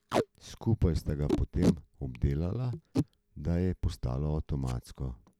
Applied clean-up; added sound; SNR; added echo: none; Packing tape, duct tape; 4 dB; none.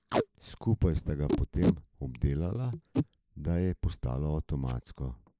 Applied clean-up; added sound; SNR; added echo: neural mask model Resemble Enhance denoiser.